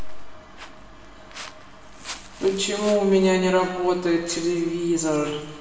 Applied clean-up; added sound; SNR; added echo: none; Walk, footsteps; 20 dB; reverberation time 1.3 s.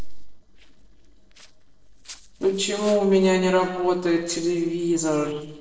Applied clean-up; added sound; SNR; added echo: neural separator model SepFormer DNS4.